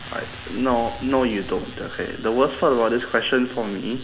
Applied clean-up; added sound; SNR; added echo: none; Boom; 19 dB; reverberation time 0.7 s.